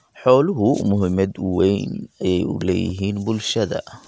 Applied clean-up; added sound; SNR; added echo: none; none; none; none.